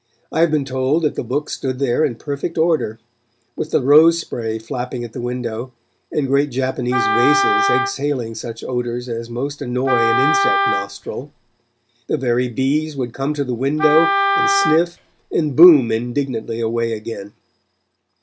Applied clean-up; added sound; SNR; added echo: none; Wind instrument, woodwind instrument; 1 dB; none.